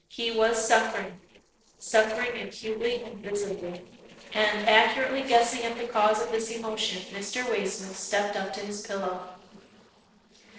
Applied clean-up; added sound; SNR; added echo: neural separator model SepFormer DNS4.